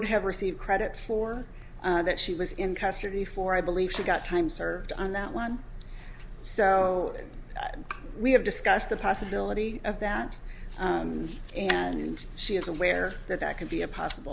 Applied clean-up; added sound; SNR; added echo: none; none; none; none.